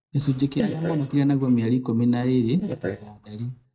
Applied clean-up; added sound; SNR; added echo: neural mask model DeepFilterNet 3.